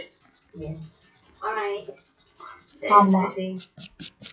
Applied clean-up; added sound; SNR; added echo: classical method WPE with log-MMSE.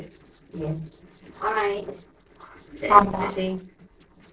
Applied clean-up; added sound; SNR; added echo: neural separator model SepFormer DNS4.